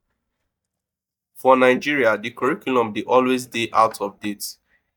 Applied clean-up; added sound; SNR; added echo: neural mask model DeepFilterNet 3.